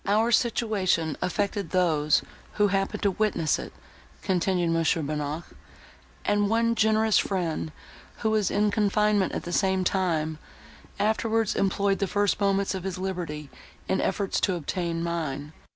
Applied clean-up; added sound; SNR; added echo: none; none; none; none.